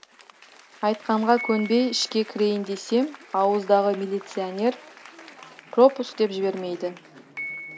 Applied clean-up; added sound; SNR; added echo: none; Piano + Applause / Crowd; 17 dB; none.